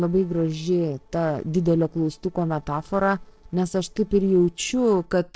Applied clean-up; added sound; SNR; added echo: neural separator model SepFormer DNS4.